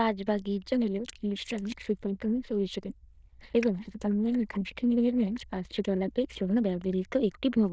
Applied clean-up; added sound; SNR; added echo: neural diffusion model UNIVERSE++.